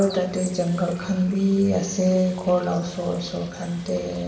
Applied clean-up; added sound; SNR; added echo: none; Water / Bird; 20 dB; reverberation time 1.2 s.